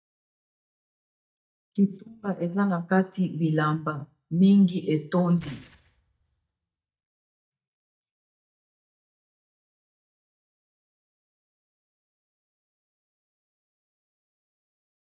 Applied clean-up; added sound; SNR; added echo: neural mask model DeepFilterNet 3.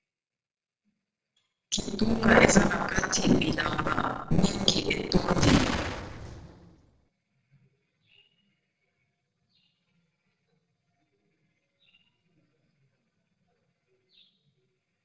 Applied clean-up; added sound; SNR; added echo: neural separator model SepFormer DNS4.